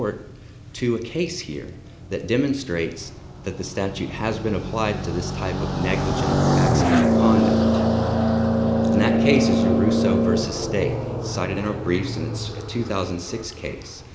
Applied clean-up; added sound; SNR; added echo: none; Car passing by; -4 dB; none.